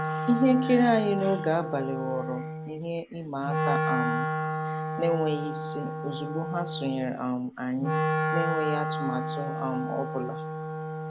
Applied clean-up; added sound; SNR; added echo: none; Wind instrument, woodwind instrument; 2 dB; none.